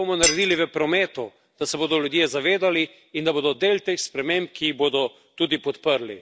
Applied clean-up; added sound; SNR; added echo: none; Shatter; 0 dB; none.